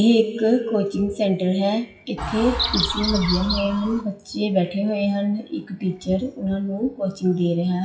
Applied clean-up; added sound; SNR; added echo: classical method WPE with log-MMSE.